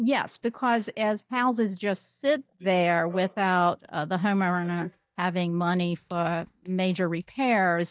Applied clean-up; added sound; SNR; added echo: neural mask model DeepFilterNet 3.